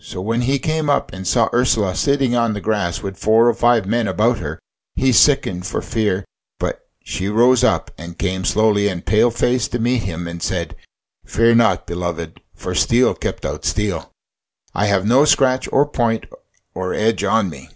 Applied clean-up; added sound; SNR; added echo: none; none; none; none.